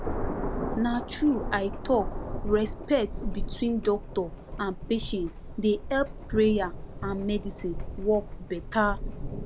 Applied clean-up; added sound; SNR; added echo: none; Thunder; 5 dB; none.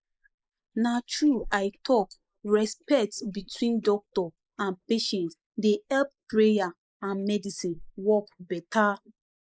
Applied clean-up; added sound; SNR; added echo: neural mask model Resemble Enhance denoiser.